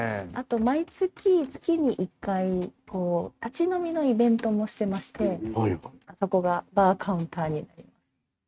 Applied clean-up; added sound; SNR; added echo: neural mask model RNNoise.